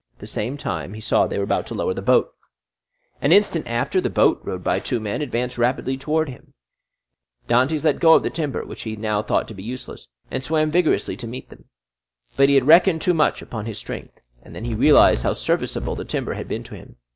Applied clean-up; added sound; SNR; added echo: none; none; none; none.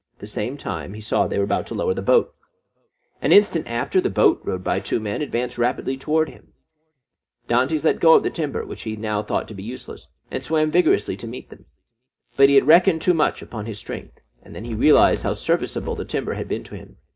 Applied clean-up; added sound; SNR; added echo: none; none; none; reverberation time 0.3 s.